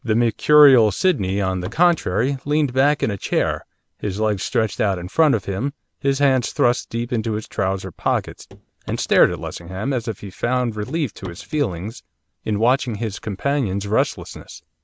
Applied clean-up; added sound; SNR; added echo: none; Walk, footsteps / Run / Wood; 19 dB; none.